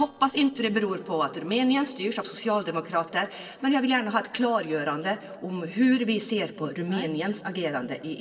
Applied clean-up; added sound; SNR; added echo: neural separator model SepFormer DNS4.